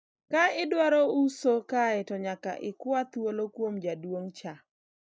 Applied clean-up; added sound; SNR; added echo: neural mask model DeepFilterNet 3.